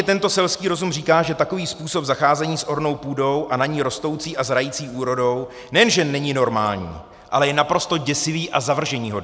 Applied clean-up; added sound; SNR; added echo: none; none; none; none.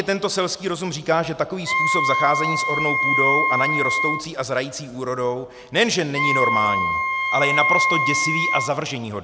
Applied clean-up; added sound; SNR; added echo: none; Wind instrument, woodwind instrument; -3 dB; none.